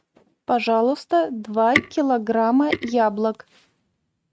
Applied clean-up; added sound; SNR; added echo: neural mask model RNNoise.